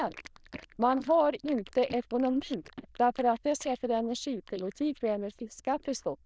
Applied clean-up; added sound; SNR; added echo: neural diffusion model UNIVERSE++.